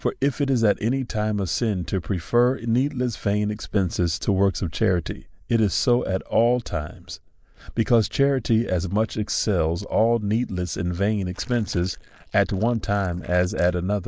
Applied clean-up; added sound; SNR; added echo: neural mask model Resemble Enhance denoiser.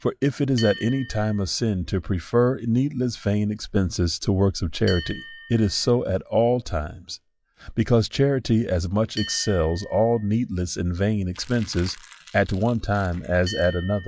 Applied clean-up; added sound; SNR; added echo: classical method log-MMSE.